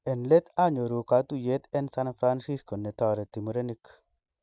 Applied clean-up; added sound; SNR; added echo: none; none; none; none.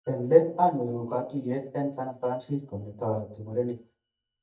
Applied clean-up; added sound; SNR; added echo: neural mask model DeepFilterNet 3.